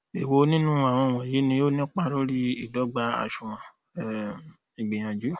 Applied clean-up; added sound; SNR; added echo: none; none; none; none.